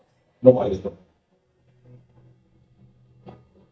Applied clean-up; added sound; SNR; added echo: neural mask model DeepFilterNet 3.